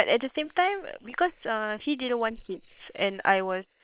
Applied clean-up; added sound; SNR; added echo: neural separator model SepFormer WHAM!.